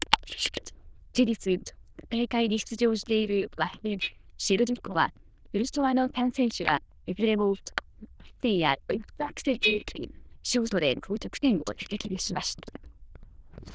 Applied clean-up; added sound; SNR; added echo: neural diffusion model UNIVERSE++.